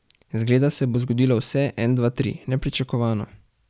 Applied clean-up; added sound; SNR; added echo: none; none; none; none.